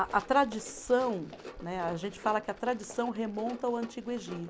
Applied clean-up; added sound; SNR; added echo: none; Run; 16 dB; none.